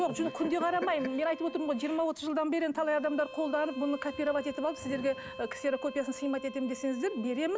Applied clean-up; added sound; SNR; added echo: none; Bowed string instrument; 15 dB; none.